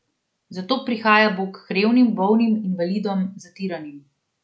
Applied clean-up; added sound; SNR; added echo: none; none; none; none.